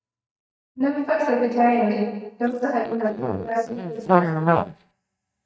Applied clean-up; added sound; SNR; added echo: neural mask model DeepFilterNet 3.